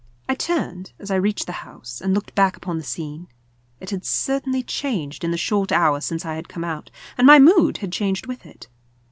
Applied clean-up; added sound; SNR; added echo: none; none; none; none.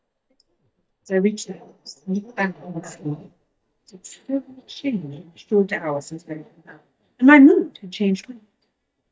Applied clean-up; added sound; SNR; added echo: neural mask model DeepFilterNet 3.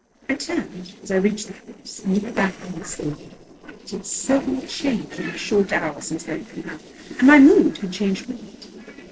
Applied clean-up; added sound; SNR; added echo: neural separator model SepFormer DNS4.